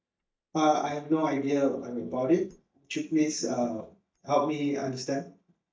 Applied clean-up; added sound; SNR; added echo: neural mask model DeepFilterNet 3.